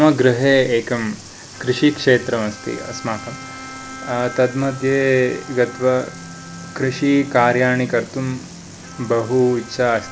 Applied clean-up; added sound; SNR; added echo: none; Bowed string instrument + Sink (filling or washing) / Water tap, faucet; 18 dB; none.